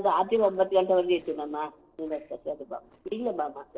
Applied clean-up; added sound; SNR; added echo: neural separator model SepFormer DNS4.